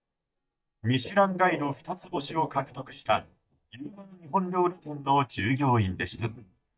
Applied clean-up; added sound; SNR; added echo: neural mask model DeepFilterNet 3.